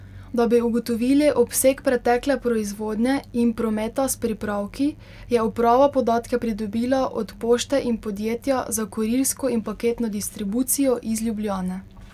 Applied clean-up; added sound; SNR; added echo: none; none; none; none.